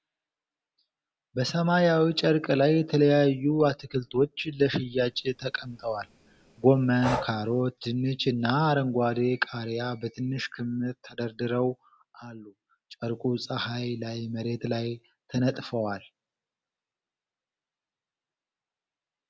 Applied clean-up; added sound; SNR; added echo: none; Breathing; 11 dB; none.